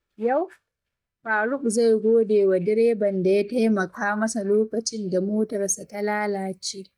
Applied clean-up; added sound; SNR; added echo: neural mask model DeepFilterNet 3.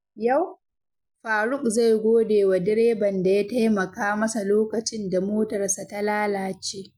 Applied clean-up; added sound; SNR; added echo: none; none; none; none.